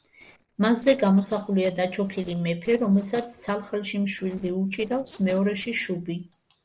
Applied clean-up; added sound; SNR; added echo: neural separator model SepFormer DNS4.